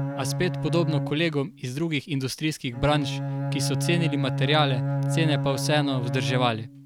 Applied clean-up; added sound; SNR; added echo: none; Bowed string instrument; 2 dB; none.